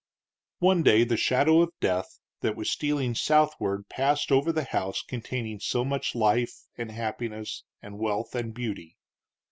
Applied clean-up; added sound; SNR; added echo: none; none; none; none.